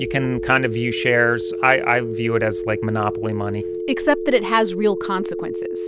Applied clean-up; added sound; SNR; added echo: none; Telephone; 6 dB; none.